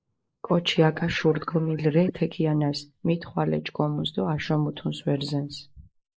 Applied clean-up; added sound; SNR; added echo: neural mask model Resemble Enhance denoiser.